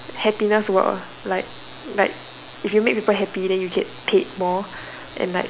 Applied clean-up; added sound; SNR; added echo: none; none; none; none.